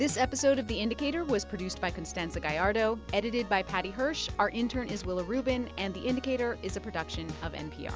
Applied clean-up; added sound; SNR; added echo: none; none; none; none.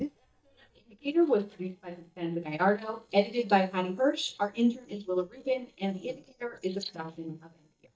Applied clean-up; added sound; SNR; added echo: neural mask model DeepFilterNet 3.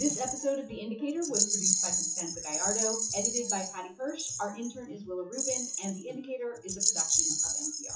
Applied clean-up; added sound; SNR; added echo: classical method WPE with log-MMSE.